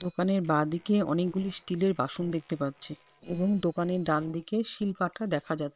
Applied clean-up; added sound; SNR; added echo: neural separator model SepFormer WHAM!.